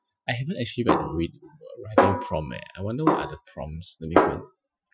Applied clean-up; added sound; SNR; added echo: classical method Wiener filter.